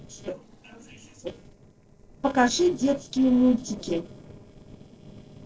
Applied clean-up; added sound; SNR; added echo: neural separator model SepFormer DNS4.